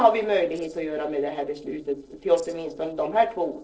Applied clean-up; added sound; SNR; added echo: neural separator model SepFormer DNS4.